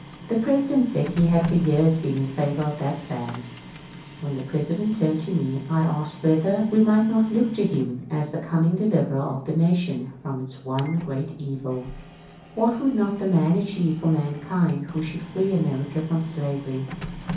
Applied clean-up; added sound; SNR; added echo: none; Printer; 16 dB; reverberation time 0.6 s.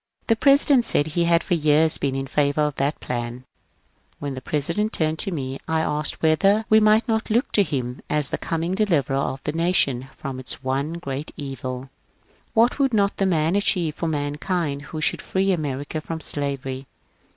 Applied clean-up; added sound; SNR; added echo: none; none; none; none.